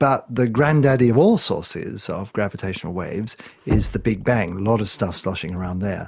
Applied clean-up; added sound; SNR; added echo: none; Knock; 9 dB; none.